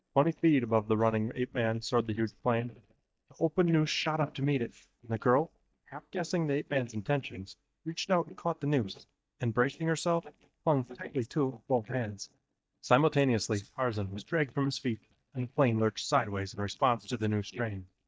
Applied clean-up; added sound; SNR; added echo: neural mask model DeepFilterNet 3.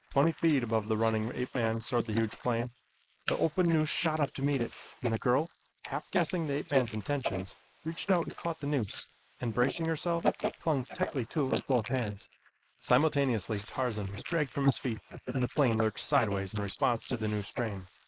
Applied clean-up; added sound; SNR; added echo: neural mask model Resemble Enhance denoiser.